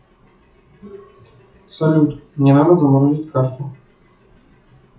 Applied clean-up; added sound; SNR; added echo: classical method WPE with log-MMSE.